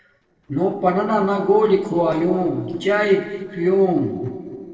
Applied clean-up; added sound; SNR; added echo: neural separator model SepFormer DNS4.